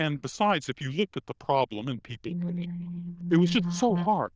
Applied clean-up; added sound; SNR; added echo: neural diffusion model UNIVERSE++.